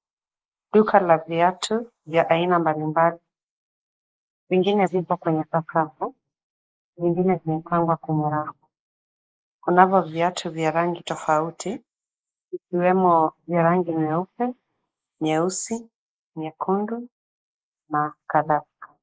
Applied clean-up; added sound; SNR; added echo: neural mask model Resemble Enhance denoiser.